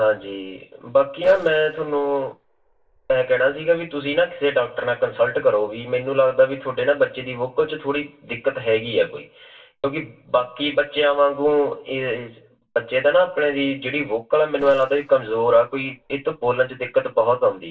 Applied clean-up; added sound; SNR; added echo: neural separator model SepFormer DNS4.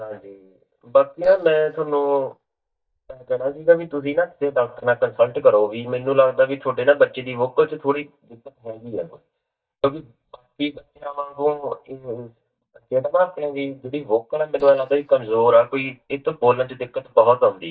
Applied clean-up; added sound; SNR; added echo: neural mask model DeepFilterNet 3.